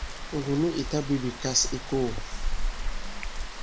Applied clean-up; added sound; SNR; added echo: none; Rain; 1 dB; none.